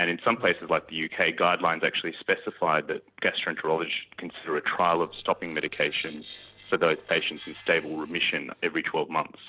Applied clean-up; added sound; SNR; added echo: neural separator model SepFormer DNS4.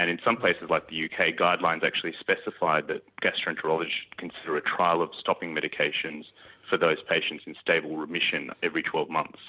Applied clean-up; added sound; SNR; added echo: none; none; none; none.